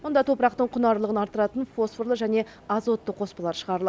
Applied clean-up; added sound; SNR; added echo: none; none; none; none.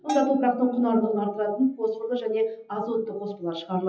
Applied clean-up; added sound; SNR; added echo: classical method WPE with log-MMSE.